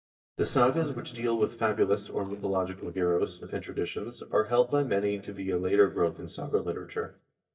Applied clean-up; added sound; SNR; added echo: neural mask model DeepFilterNet 3.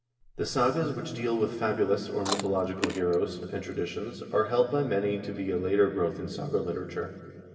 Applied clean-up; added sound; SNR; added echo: none; Chewing, mastication; 8 dB; reverberation time 2.4 s.